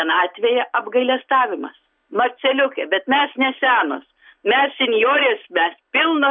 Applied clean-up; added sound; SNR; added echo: none; none; none; none.